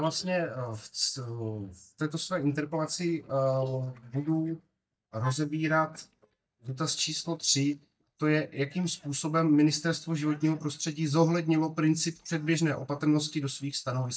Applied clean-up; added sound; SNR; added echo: neural mask model DeepFilterNet 3.